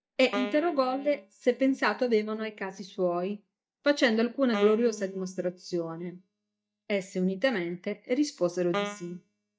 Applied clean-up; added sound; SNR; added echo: neural mask model DeepFilterNet 3.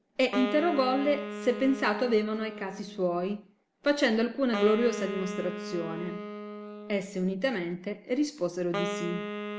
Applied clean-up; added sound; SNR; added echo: none; Wind instrument, woodwind instrument; 8 dB; none.